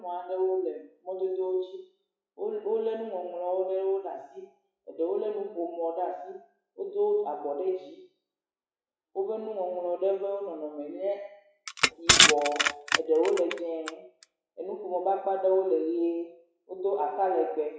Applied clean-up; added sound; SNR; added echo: classical method WPE with log-MMSE.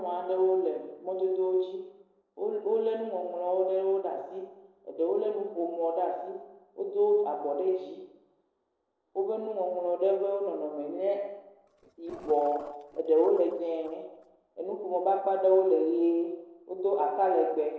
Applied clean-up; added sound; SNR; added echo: neural separator model SepFormer DNS4.